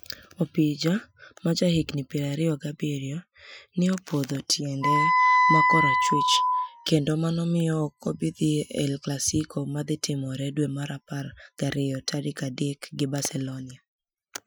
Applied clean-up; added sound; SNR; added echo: classical method Wiener filter.